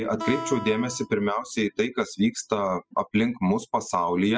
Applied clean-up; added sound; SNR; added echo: classical method spectral subtraction.